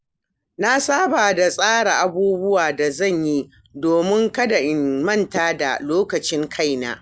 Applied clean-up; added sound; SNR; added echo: none; none; none; none.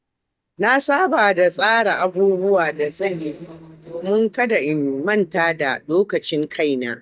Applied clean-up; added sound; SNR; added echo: neural mask model DeepFilterNet 3.